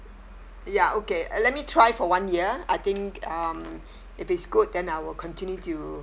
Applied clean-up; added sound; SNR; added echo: none; none; none; none.